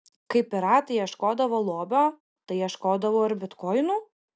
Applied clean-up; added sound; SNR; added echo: none; none; none; none.